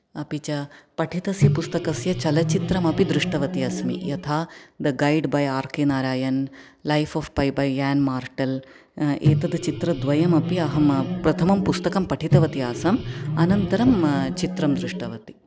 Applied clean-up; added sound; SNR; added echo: none; Microwave oven; 3 dB; none.